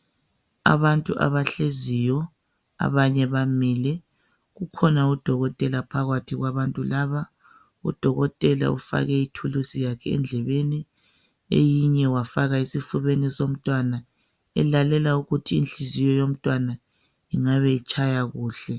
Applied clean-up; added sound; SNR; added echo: none; none; none; none.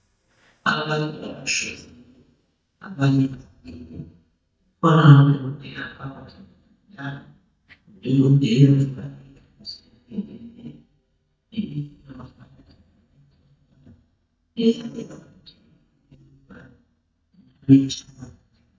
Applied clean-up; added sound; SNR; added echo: neural mask model DeepFilterNet 3.